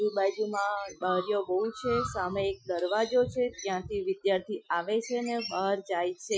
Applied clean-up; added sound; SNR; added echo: classical method Wiener filter.